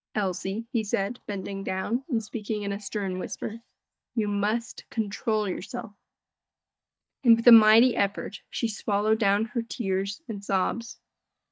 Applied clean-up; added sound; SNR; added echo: neural mask model DeepFilterNet 3.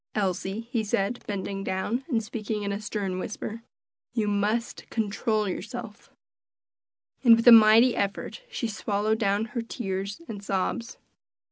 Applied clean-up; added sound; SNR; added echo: none; none; none; none.